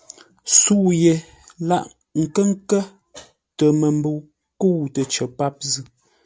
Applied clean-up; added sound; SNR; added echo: none; none; none; none.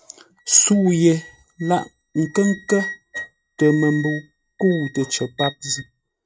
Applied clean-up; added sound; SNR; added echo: neural mask model RNNoise.